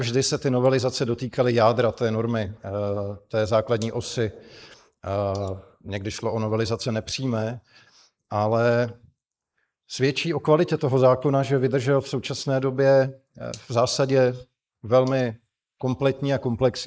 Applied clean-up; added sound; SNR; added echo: neural mask model Resemble Enhance denoiser.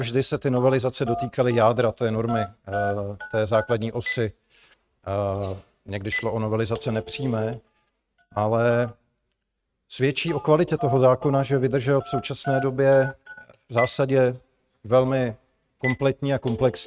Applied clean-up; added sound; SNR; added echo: neural mask model RNNoise.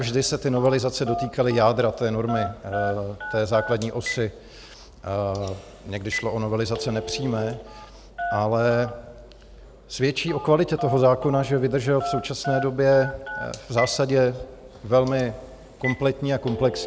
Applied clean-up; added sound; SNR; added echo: none; Telephone; 11 dB; none.